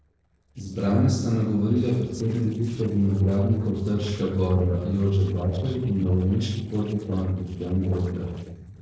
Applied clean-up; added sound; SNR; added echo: neural separator model SepFormer DNS4.